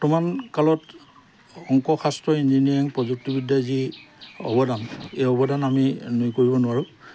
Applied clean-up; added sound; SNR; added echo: none; none; none; none.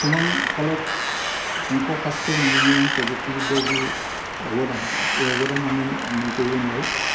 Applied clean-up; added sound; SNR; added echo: none; Wind; -1 dB; reverberation time 0.7 s.